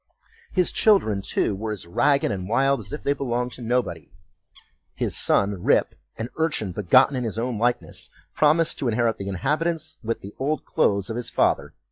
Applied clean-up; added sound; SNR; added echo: classical method log-MMSE.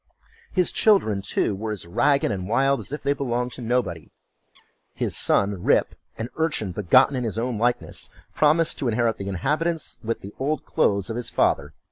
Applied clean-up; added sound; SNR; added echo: neural mask model Resemble Enhance denoiser.